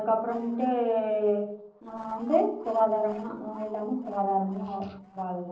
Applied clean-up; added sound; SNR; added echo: neural separator model SepFormer DNS4.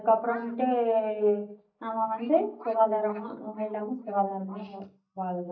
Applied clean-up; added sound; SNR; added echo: neural mask model DeepFilterNet 3.